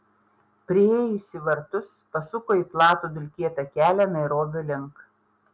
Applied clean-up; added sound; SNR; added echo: none; none; none; none.